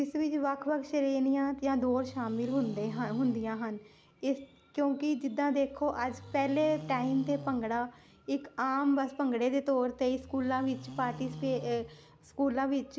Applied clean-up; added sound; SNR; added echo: none; Livestock, farm animals, working animals; 16 dB; none.